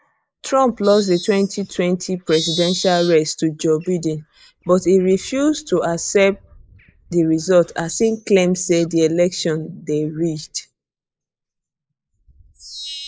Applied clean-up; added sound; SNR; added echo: neural mask model Resemble Enhance denoiser.